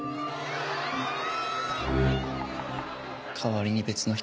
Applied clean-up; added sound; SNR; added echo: none; Knock; 18 dB; none.